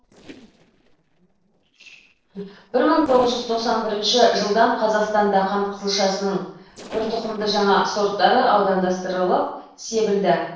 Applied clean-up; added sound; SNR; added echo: neural separator model SepFormer DNS4.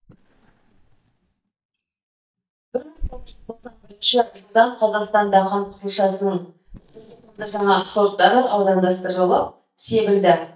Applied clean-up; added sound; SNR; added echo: neural mask model DeepFilterNet 3.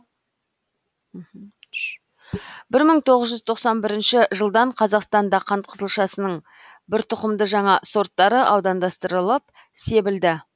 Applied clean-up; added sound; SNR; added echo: none; none; none; none.